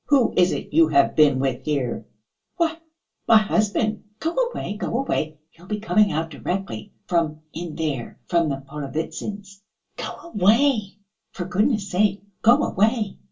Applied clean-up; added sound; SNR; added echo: none; none; none; reverberation time 0.2 s.